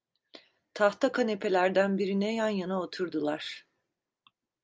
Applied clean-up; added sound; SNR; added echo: none; none; none; none.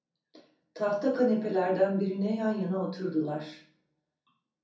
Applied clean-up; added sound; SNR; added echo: none; none; none; reverberation time 0.6 s.